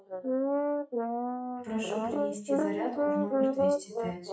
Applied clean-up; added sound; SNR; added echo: classical method WPE with log-MMSE.